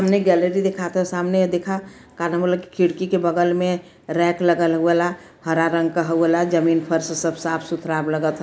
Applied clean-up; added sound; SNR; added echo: none; none; none; none.